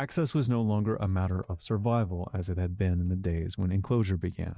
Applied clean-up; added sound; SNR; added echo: neural mask model DeepFilterNet 3.